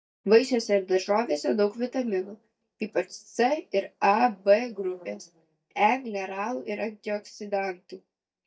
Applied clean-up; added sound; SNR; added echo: neural mask model DeepFilterNet 3.